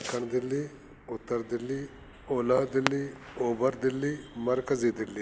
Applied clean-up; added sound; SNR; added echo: none; Fireworks; 13 dB; none.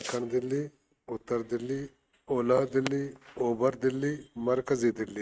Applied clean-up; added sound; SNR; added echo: neural mask model RNNoise.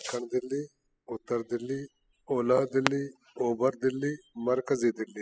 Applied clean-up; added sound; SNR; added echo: classical method spectral subtraction.